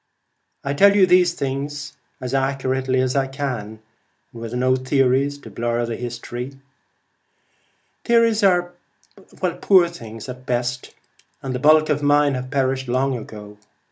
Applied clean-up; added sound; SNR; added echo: none; none; none; none.